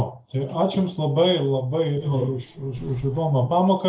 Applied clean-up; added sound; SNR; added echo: neural mask model Resemble Enhance denoiser.